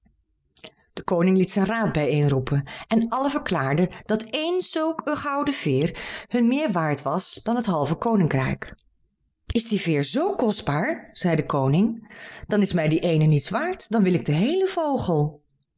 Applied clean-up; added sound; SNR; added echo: none; none; none; none.